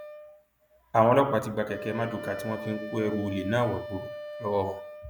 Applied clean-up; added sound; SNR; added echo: none; Wind instrument, woodwind instrument; 12 dB; none.